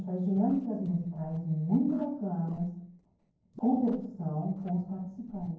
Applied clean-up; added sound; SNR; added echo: neural separator model SepFormer DNS4.